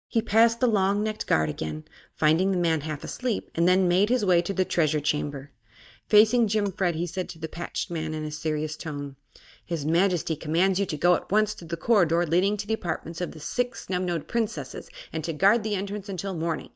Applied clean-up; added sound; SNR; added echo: neural mask model DeepFilterNet 3.